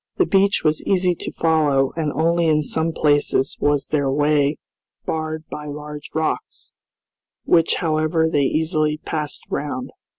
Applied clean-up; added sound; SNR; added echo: none; none; none; none.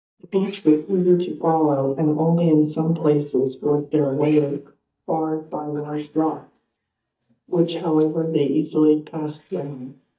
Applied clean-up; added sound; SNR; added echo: neural mask model DeepFilterNet 3.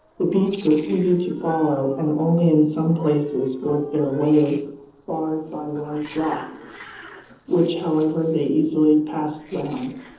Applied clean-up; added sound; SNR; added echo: neural separator model SepFormer DNS4.